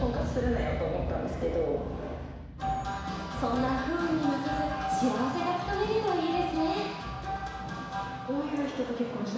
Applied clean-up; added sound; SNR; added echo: none; none; none; reverberation time 1.1 s.